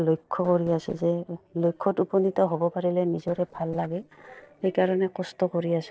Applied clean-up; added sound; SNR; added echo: neural separator model SepFormer DNS4.